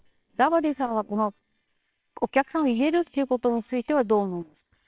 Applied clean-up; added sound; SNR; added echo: neural separator model SepFormer WHAMR!.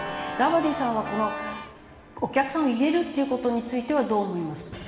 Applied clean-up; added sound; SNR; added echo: none; Organ; 12 dB; reverberation time 2.4 s.